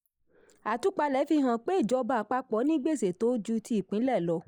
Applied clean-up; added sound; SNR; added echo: neural mask model Resemble Enhance denoiser.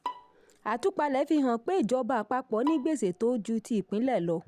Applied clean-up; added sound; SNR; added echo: none; Bowed string instrument; 17 dB; none.